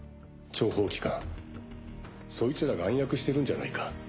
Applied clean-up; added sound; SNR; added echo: none; none; none; none.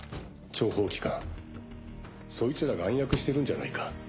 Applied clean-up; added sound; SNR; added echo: none; Slam; 14 dB; none.